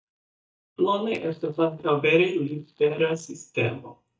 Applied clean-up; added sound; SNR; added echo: neural mask model DeepFilterNet 3.